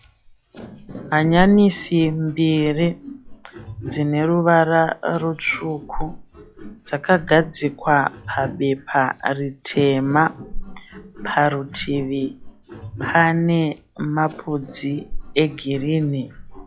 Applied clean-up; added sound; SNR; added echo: classical method log-MMSE.